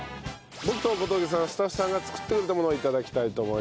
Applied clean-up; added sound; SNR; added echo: none; none; none; none.